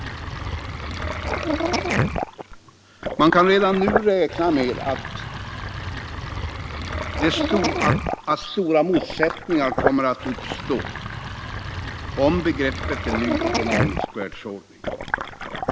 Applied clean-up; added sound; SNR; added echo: none; Sink (filling or washing); 2 dB; none.